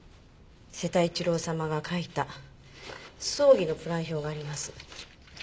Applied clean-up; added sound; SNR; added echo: none; none; none; none.